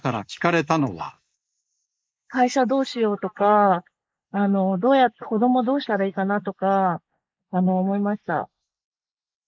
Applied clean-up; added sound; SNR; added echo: neural mask model Resemble Enhance denoiser.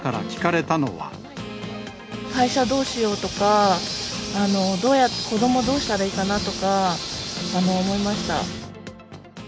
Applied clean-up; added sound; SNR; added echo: none; none; none; none.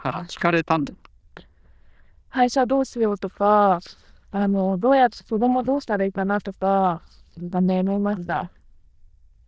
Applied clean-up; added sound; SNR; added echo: neural diffusion model UNIVERSE++.